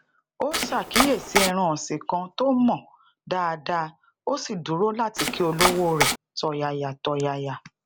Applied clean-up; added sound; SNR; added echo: none; Domestic sounds, home sounds; -1 dB; none.